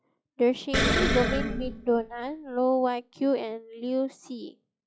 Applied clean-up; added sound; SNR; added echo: classical method log-MMSE.